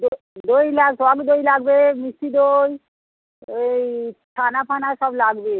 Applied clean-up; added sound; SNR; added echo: none; none; none; none.